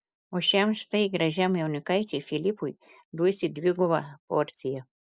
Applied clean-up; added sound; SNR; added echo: none; none; none; none.